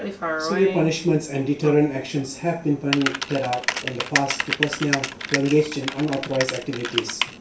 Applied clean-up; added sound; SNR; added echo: none; Typing; 5 dB; reverberation time 0.3 s.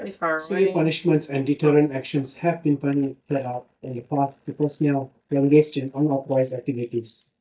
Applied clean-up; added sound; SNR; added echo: neural mask model DeepFilterNet 3.